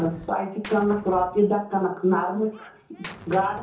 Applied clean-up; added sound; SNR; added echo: none; Gunshot, gunfire; 19 dB; reverberation time 0.6 s.